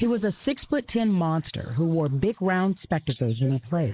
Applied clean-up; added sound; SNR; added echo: neural mask model Resemble Enhance denoiser.